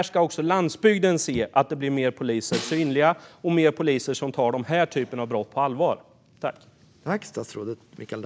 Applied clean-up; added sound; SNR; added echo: none; Snare drum; 11 dB; none.